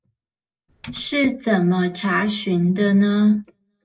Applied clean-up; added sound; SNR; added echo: neural separator model SepFormer DNS4.